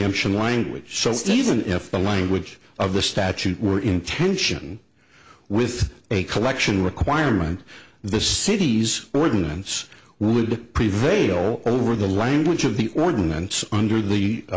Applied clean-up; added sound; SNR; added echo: none; none; none; none.